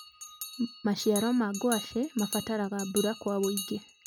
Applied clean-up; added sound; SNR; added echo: none; Bell; 10 dB; none.